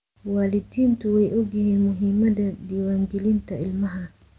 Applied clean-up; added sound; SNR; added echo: none; none; none; none.